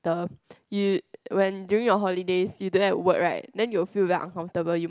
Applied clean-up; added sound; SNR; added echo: none; none; none; none.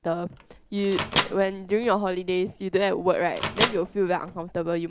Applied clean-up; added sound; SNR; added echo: none; Microwave oven; 7 dB; none.